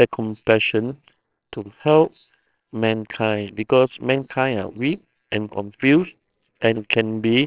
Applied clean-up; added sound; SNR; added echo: neural separator model SepFormer WHAMR!.